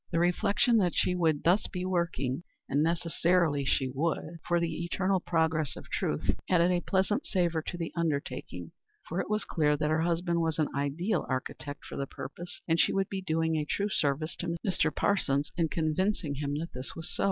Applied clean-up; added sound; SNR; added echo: none; none; none; none.